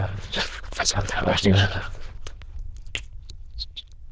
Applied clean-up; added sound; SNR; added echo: neural diffusion model UNIVERSE++.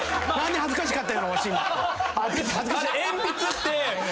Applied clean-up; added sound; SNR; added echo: none; none; none; none.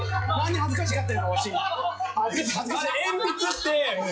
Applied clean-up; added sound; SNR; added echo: classical method log-MMSE.